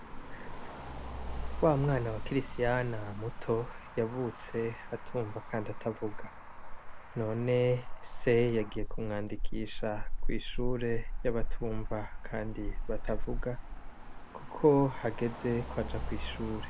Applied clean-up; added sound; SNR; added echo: none; Motor vehicle (road); 2 dB; none.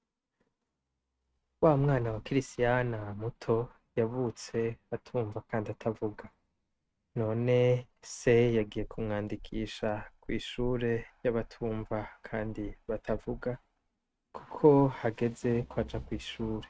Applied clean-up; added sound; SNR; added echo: neural mask model RNNoise.